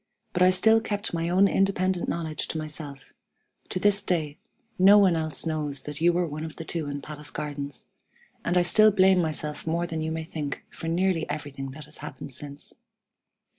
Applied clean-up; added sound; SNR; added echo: none; none; none; none.